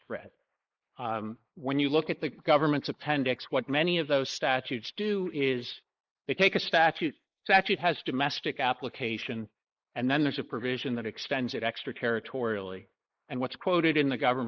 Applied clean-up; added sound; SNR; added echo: neural mask model Resemble Enhance denoiser.